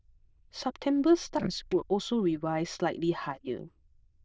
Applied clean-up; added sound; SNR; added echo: neural diffusion model UNIVERSE++.